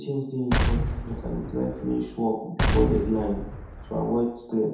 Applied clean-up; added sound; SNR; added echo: none; Explosion; 1 dB; reverberation time 0.8 s.